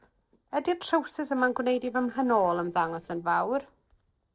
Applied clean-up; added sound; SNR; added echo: neural separator model SepFormer DNS4.